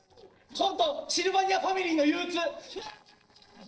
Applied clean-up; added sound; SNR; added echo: neural separator model SepFormer DNS4.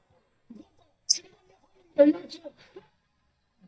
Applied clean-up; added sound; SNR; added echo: neural mask model DeepFilterNet 3.